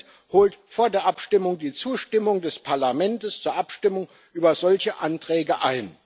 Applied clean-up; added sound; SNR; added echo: none; none; none; none.